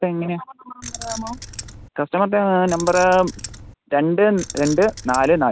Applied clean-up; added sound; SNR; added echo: none; Keys jangling; 14 dB; none.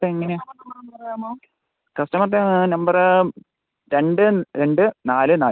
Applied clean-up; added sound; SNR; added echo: none; none; none; none.